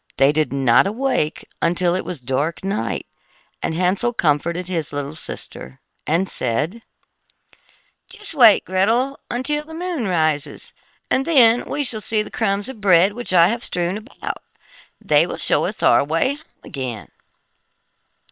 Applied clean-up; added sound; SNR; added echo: neural separator model SepFormer WHAM!.